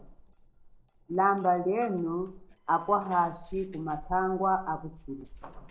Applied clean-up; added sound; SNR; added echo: neural separator model SepFormer DNS4.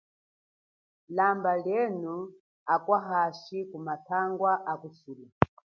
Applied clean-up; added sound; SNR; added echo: none; none; none; none.